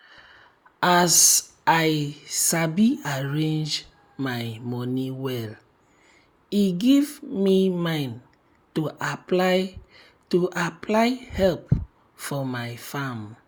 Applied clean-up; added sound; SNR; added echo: none; none; none; none.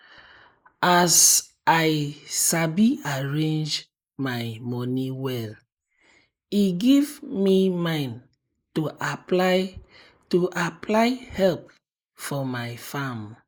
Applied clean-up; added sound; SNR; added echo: neural mask model Resemble Enhance denoiser.